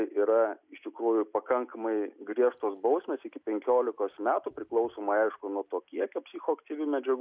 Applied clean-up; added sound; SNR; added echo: none; none; none; none.